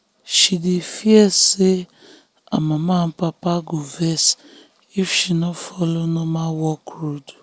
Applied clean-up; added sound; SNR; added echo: none; none; none; none.